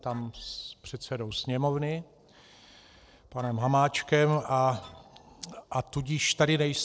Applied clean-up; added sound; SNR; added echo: neural separator model SepFormer DNS4.